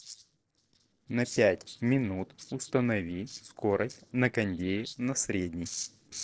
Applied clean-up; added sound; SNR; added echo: neural separator model SepFormer DNS4.